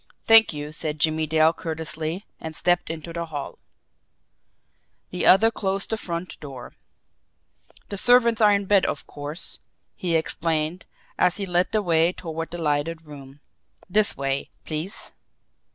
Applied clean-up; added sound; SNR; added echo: none; none; none; none.